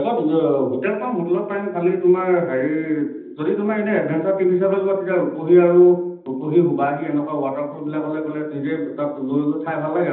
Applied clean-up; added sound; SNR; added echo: none; none; none; reverberation time 0.8 s.